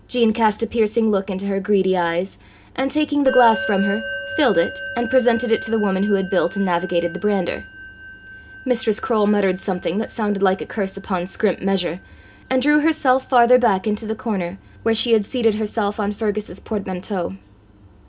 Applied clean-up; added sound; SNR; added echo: none; Musical instrument; 15 dB; reverberation time 0.3 s.